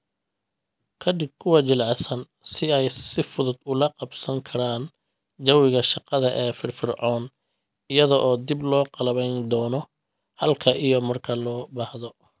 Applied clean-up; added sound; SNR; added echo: none; none; none; none.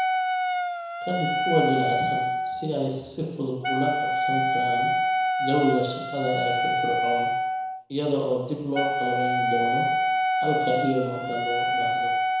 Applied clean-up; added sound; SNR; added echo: none; Wind instrument, woodwind instrument; -3 dB; reverberation time 1.0 s.